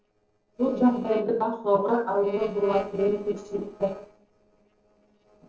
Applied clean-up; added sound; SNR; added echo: neural separator model SepFormer DNS4.